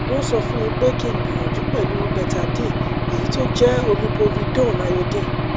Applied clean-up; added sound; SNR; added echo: none; Engine / Aircraft; -2 dB; none.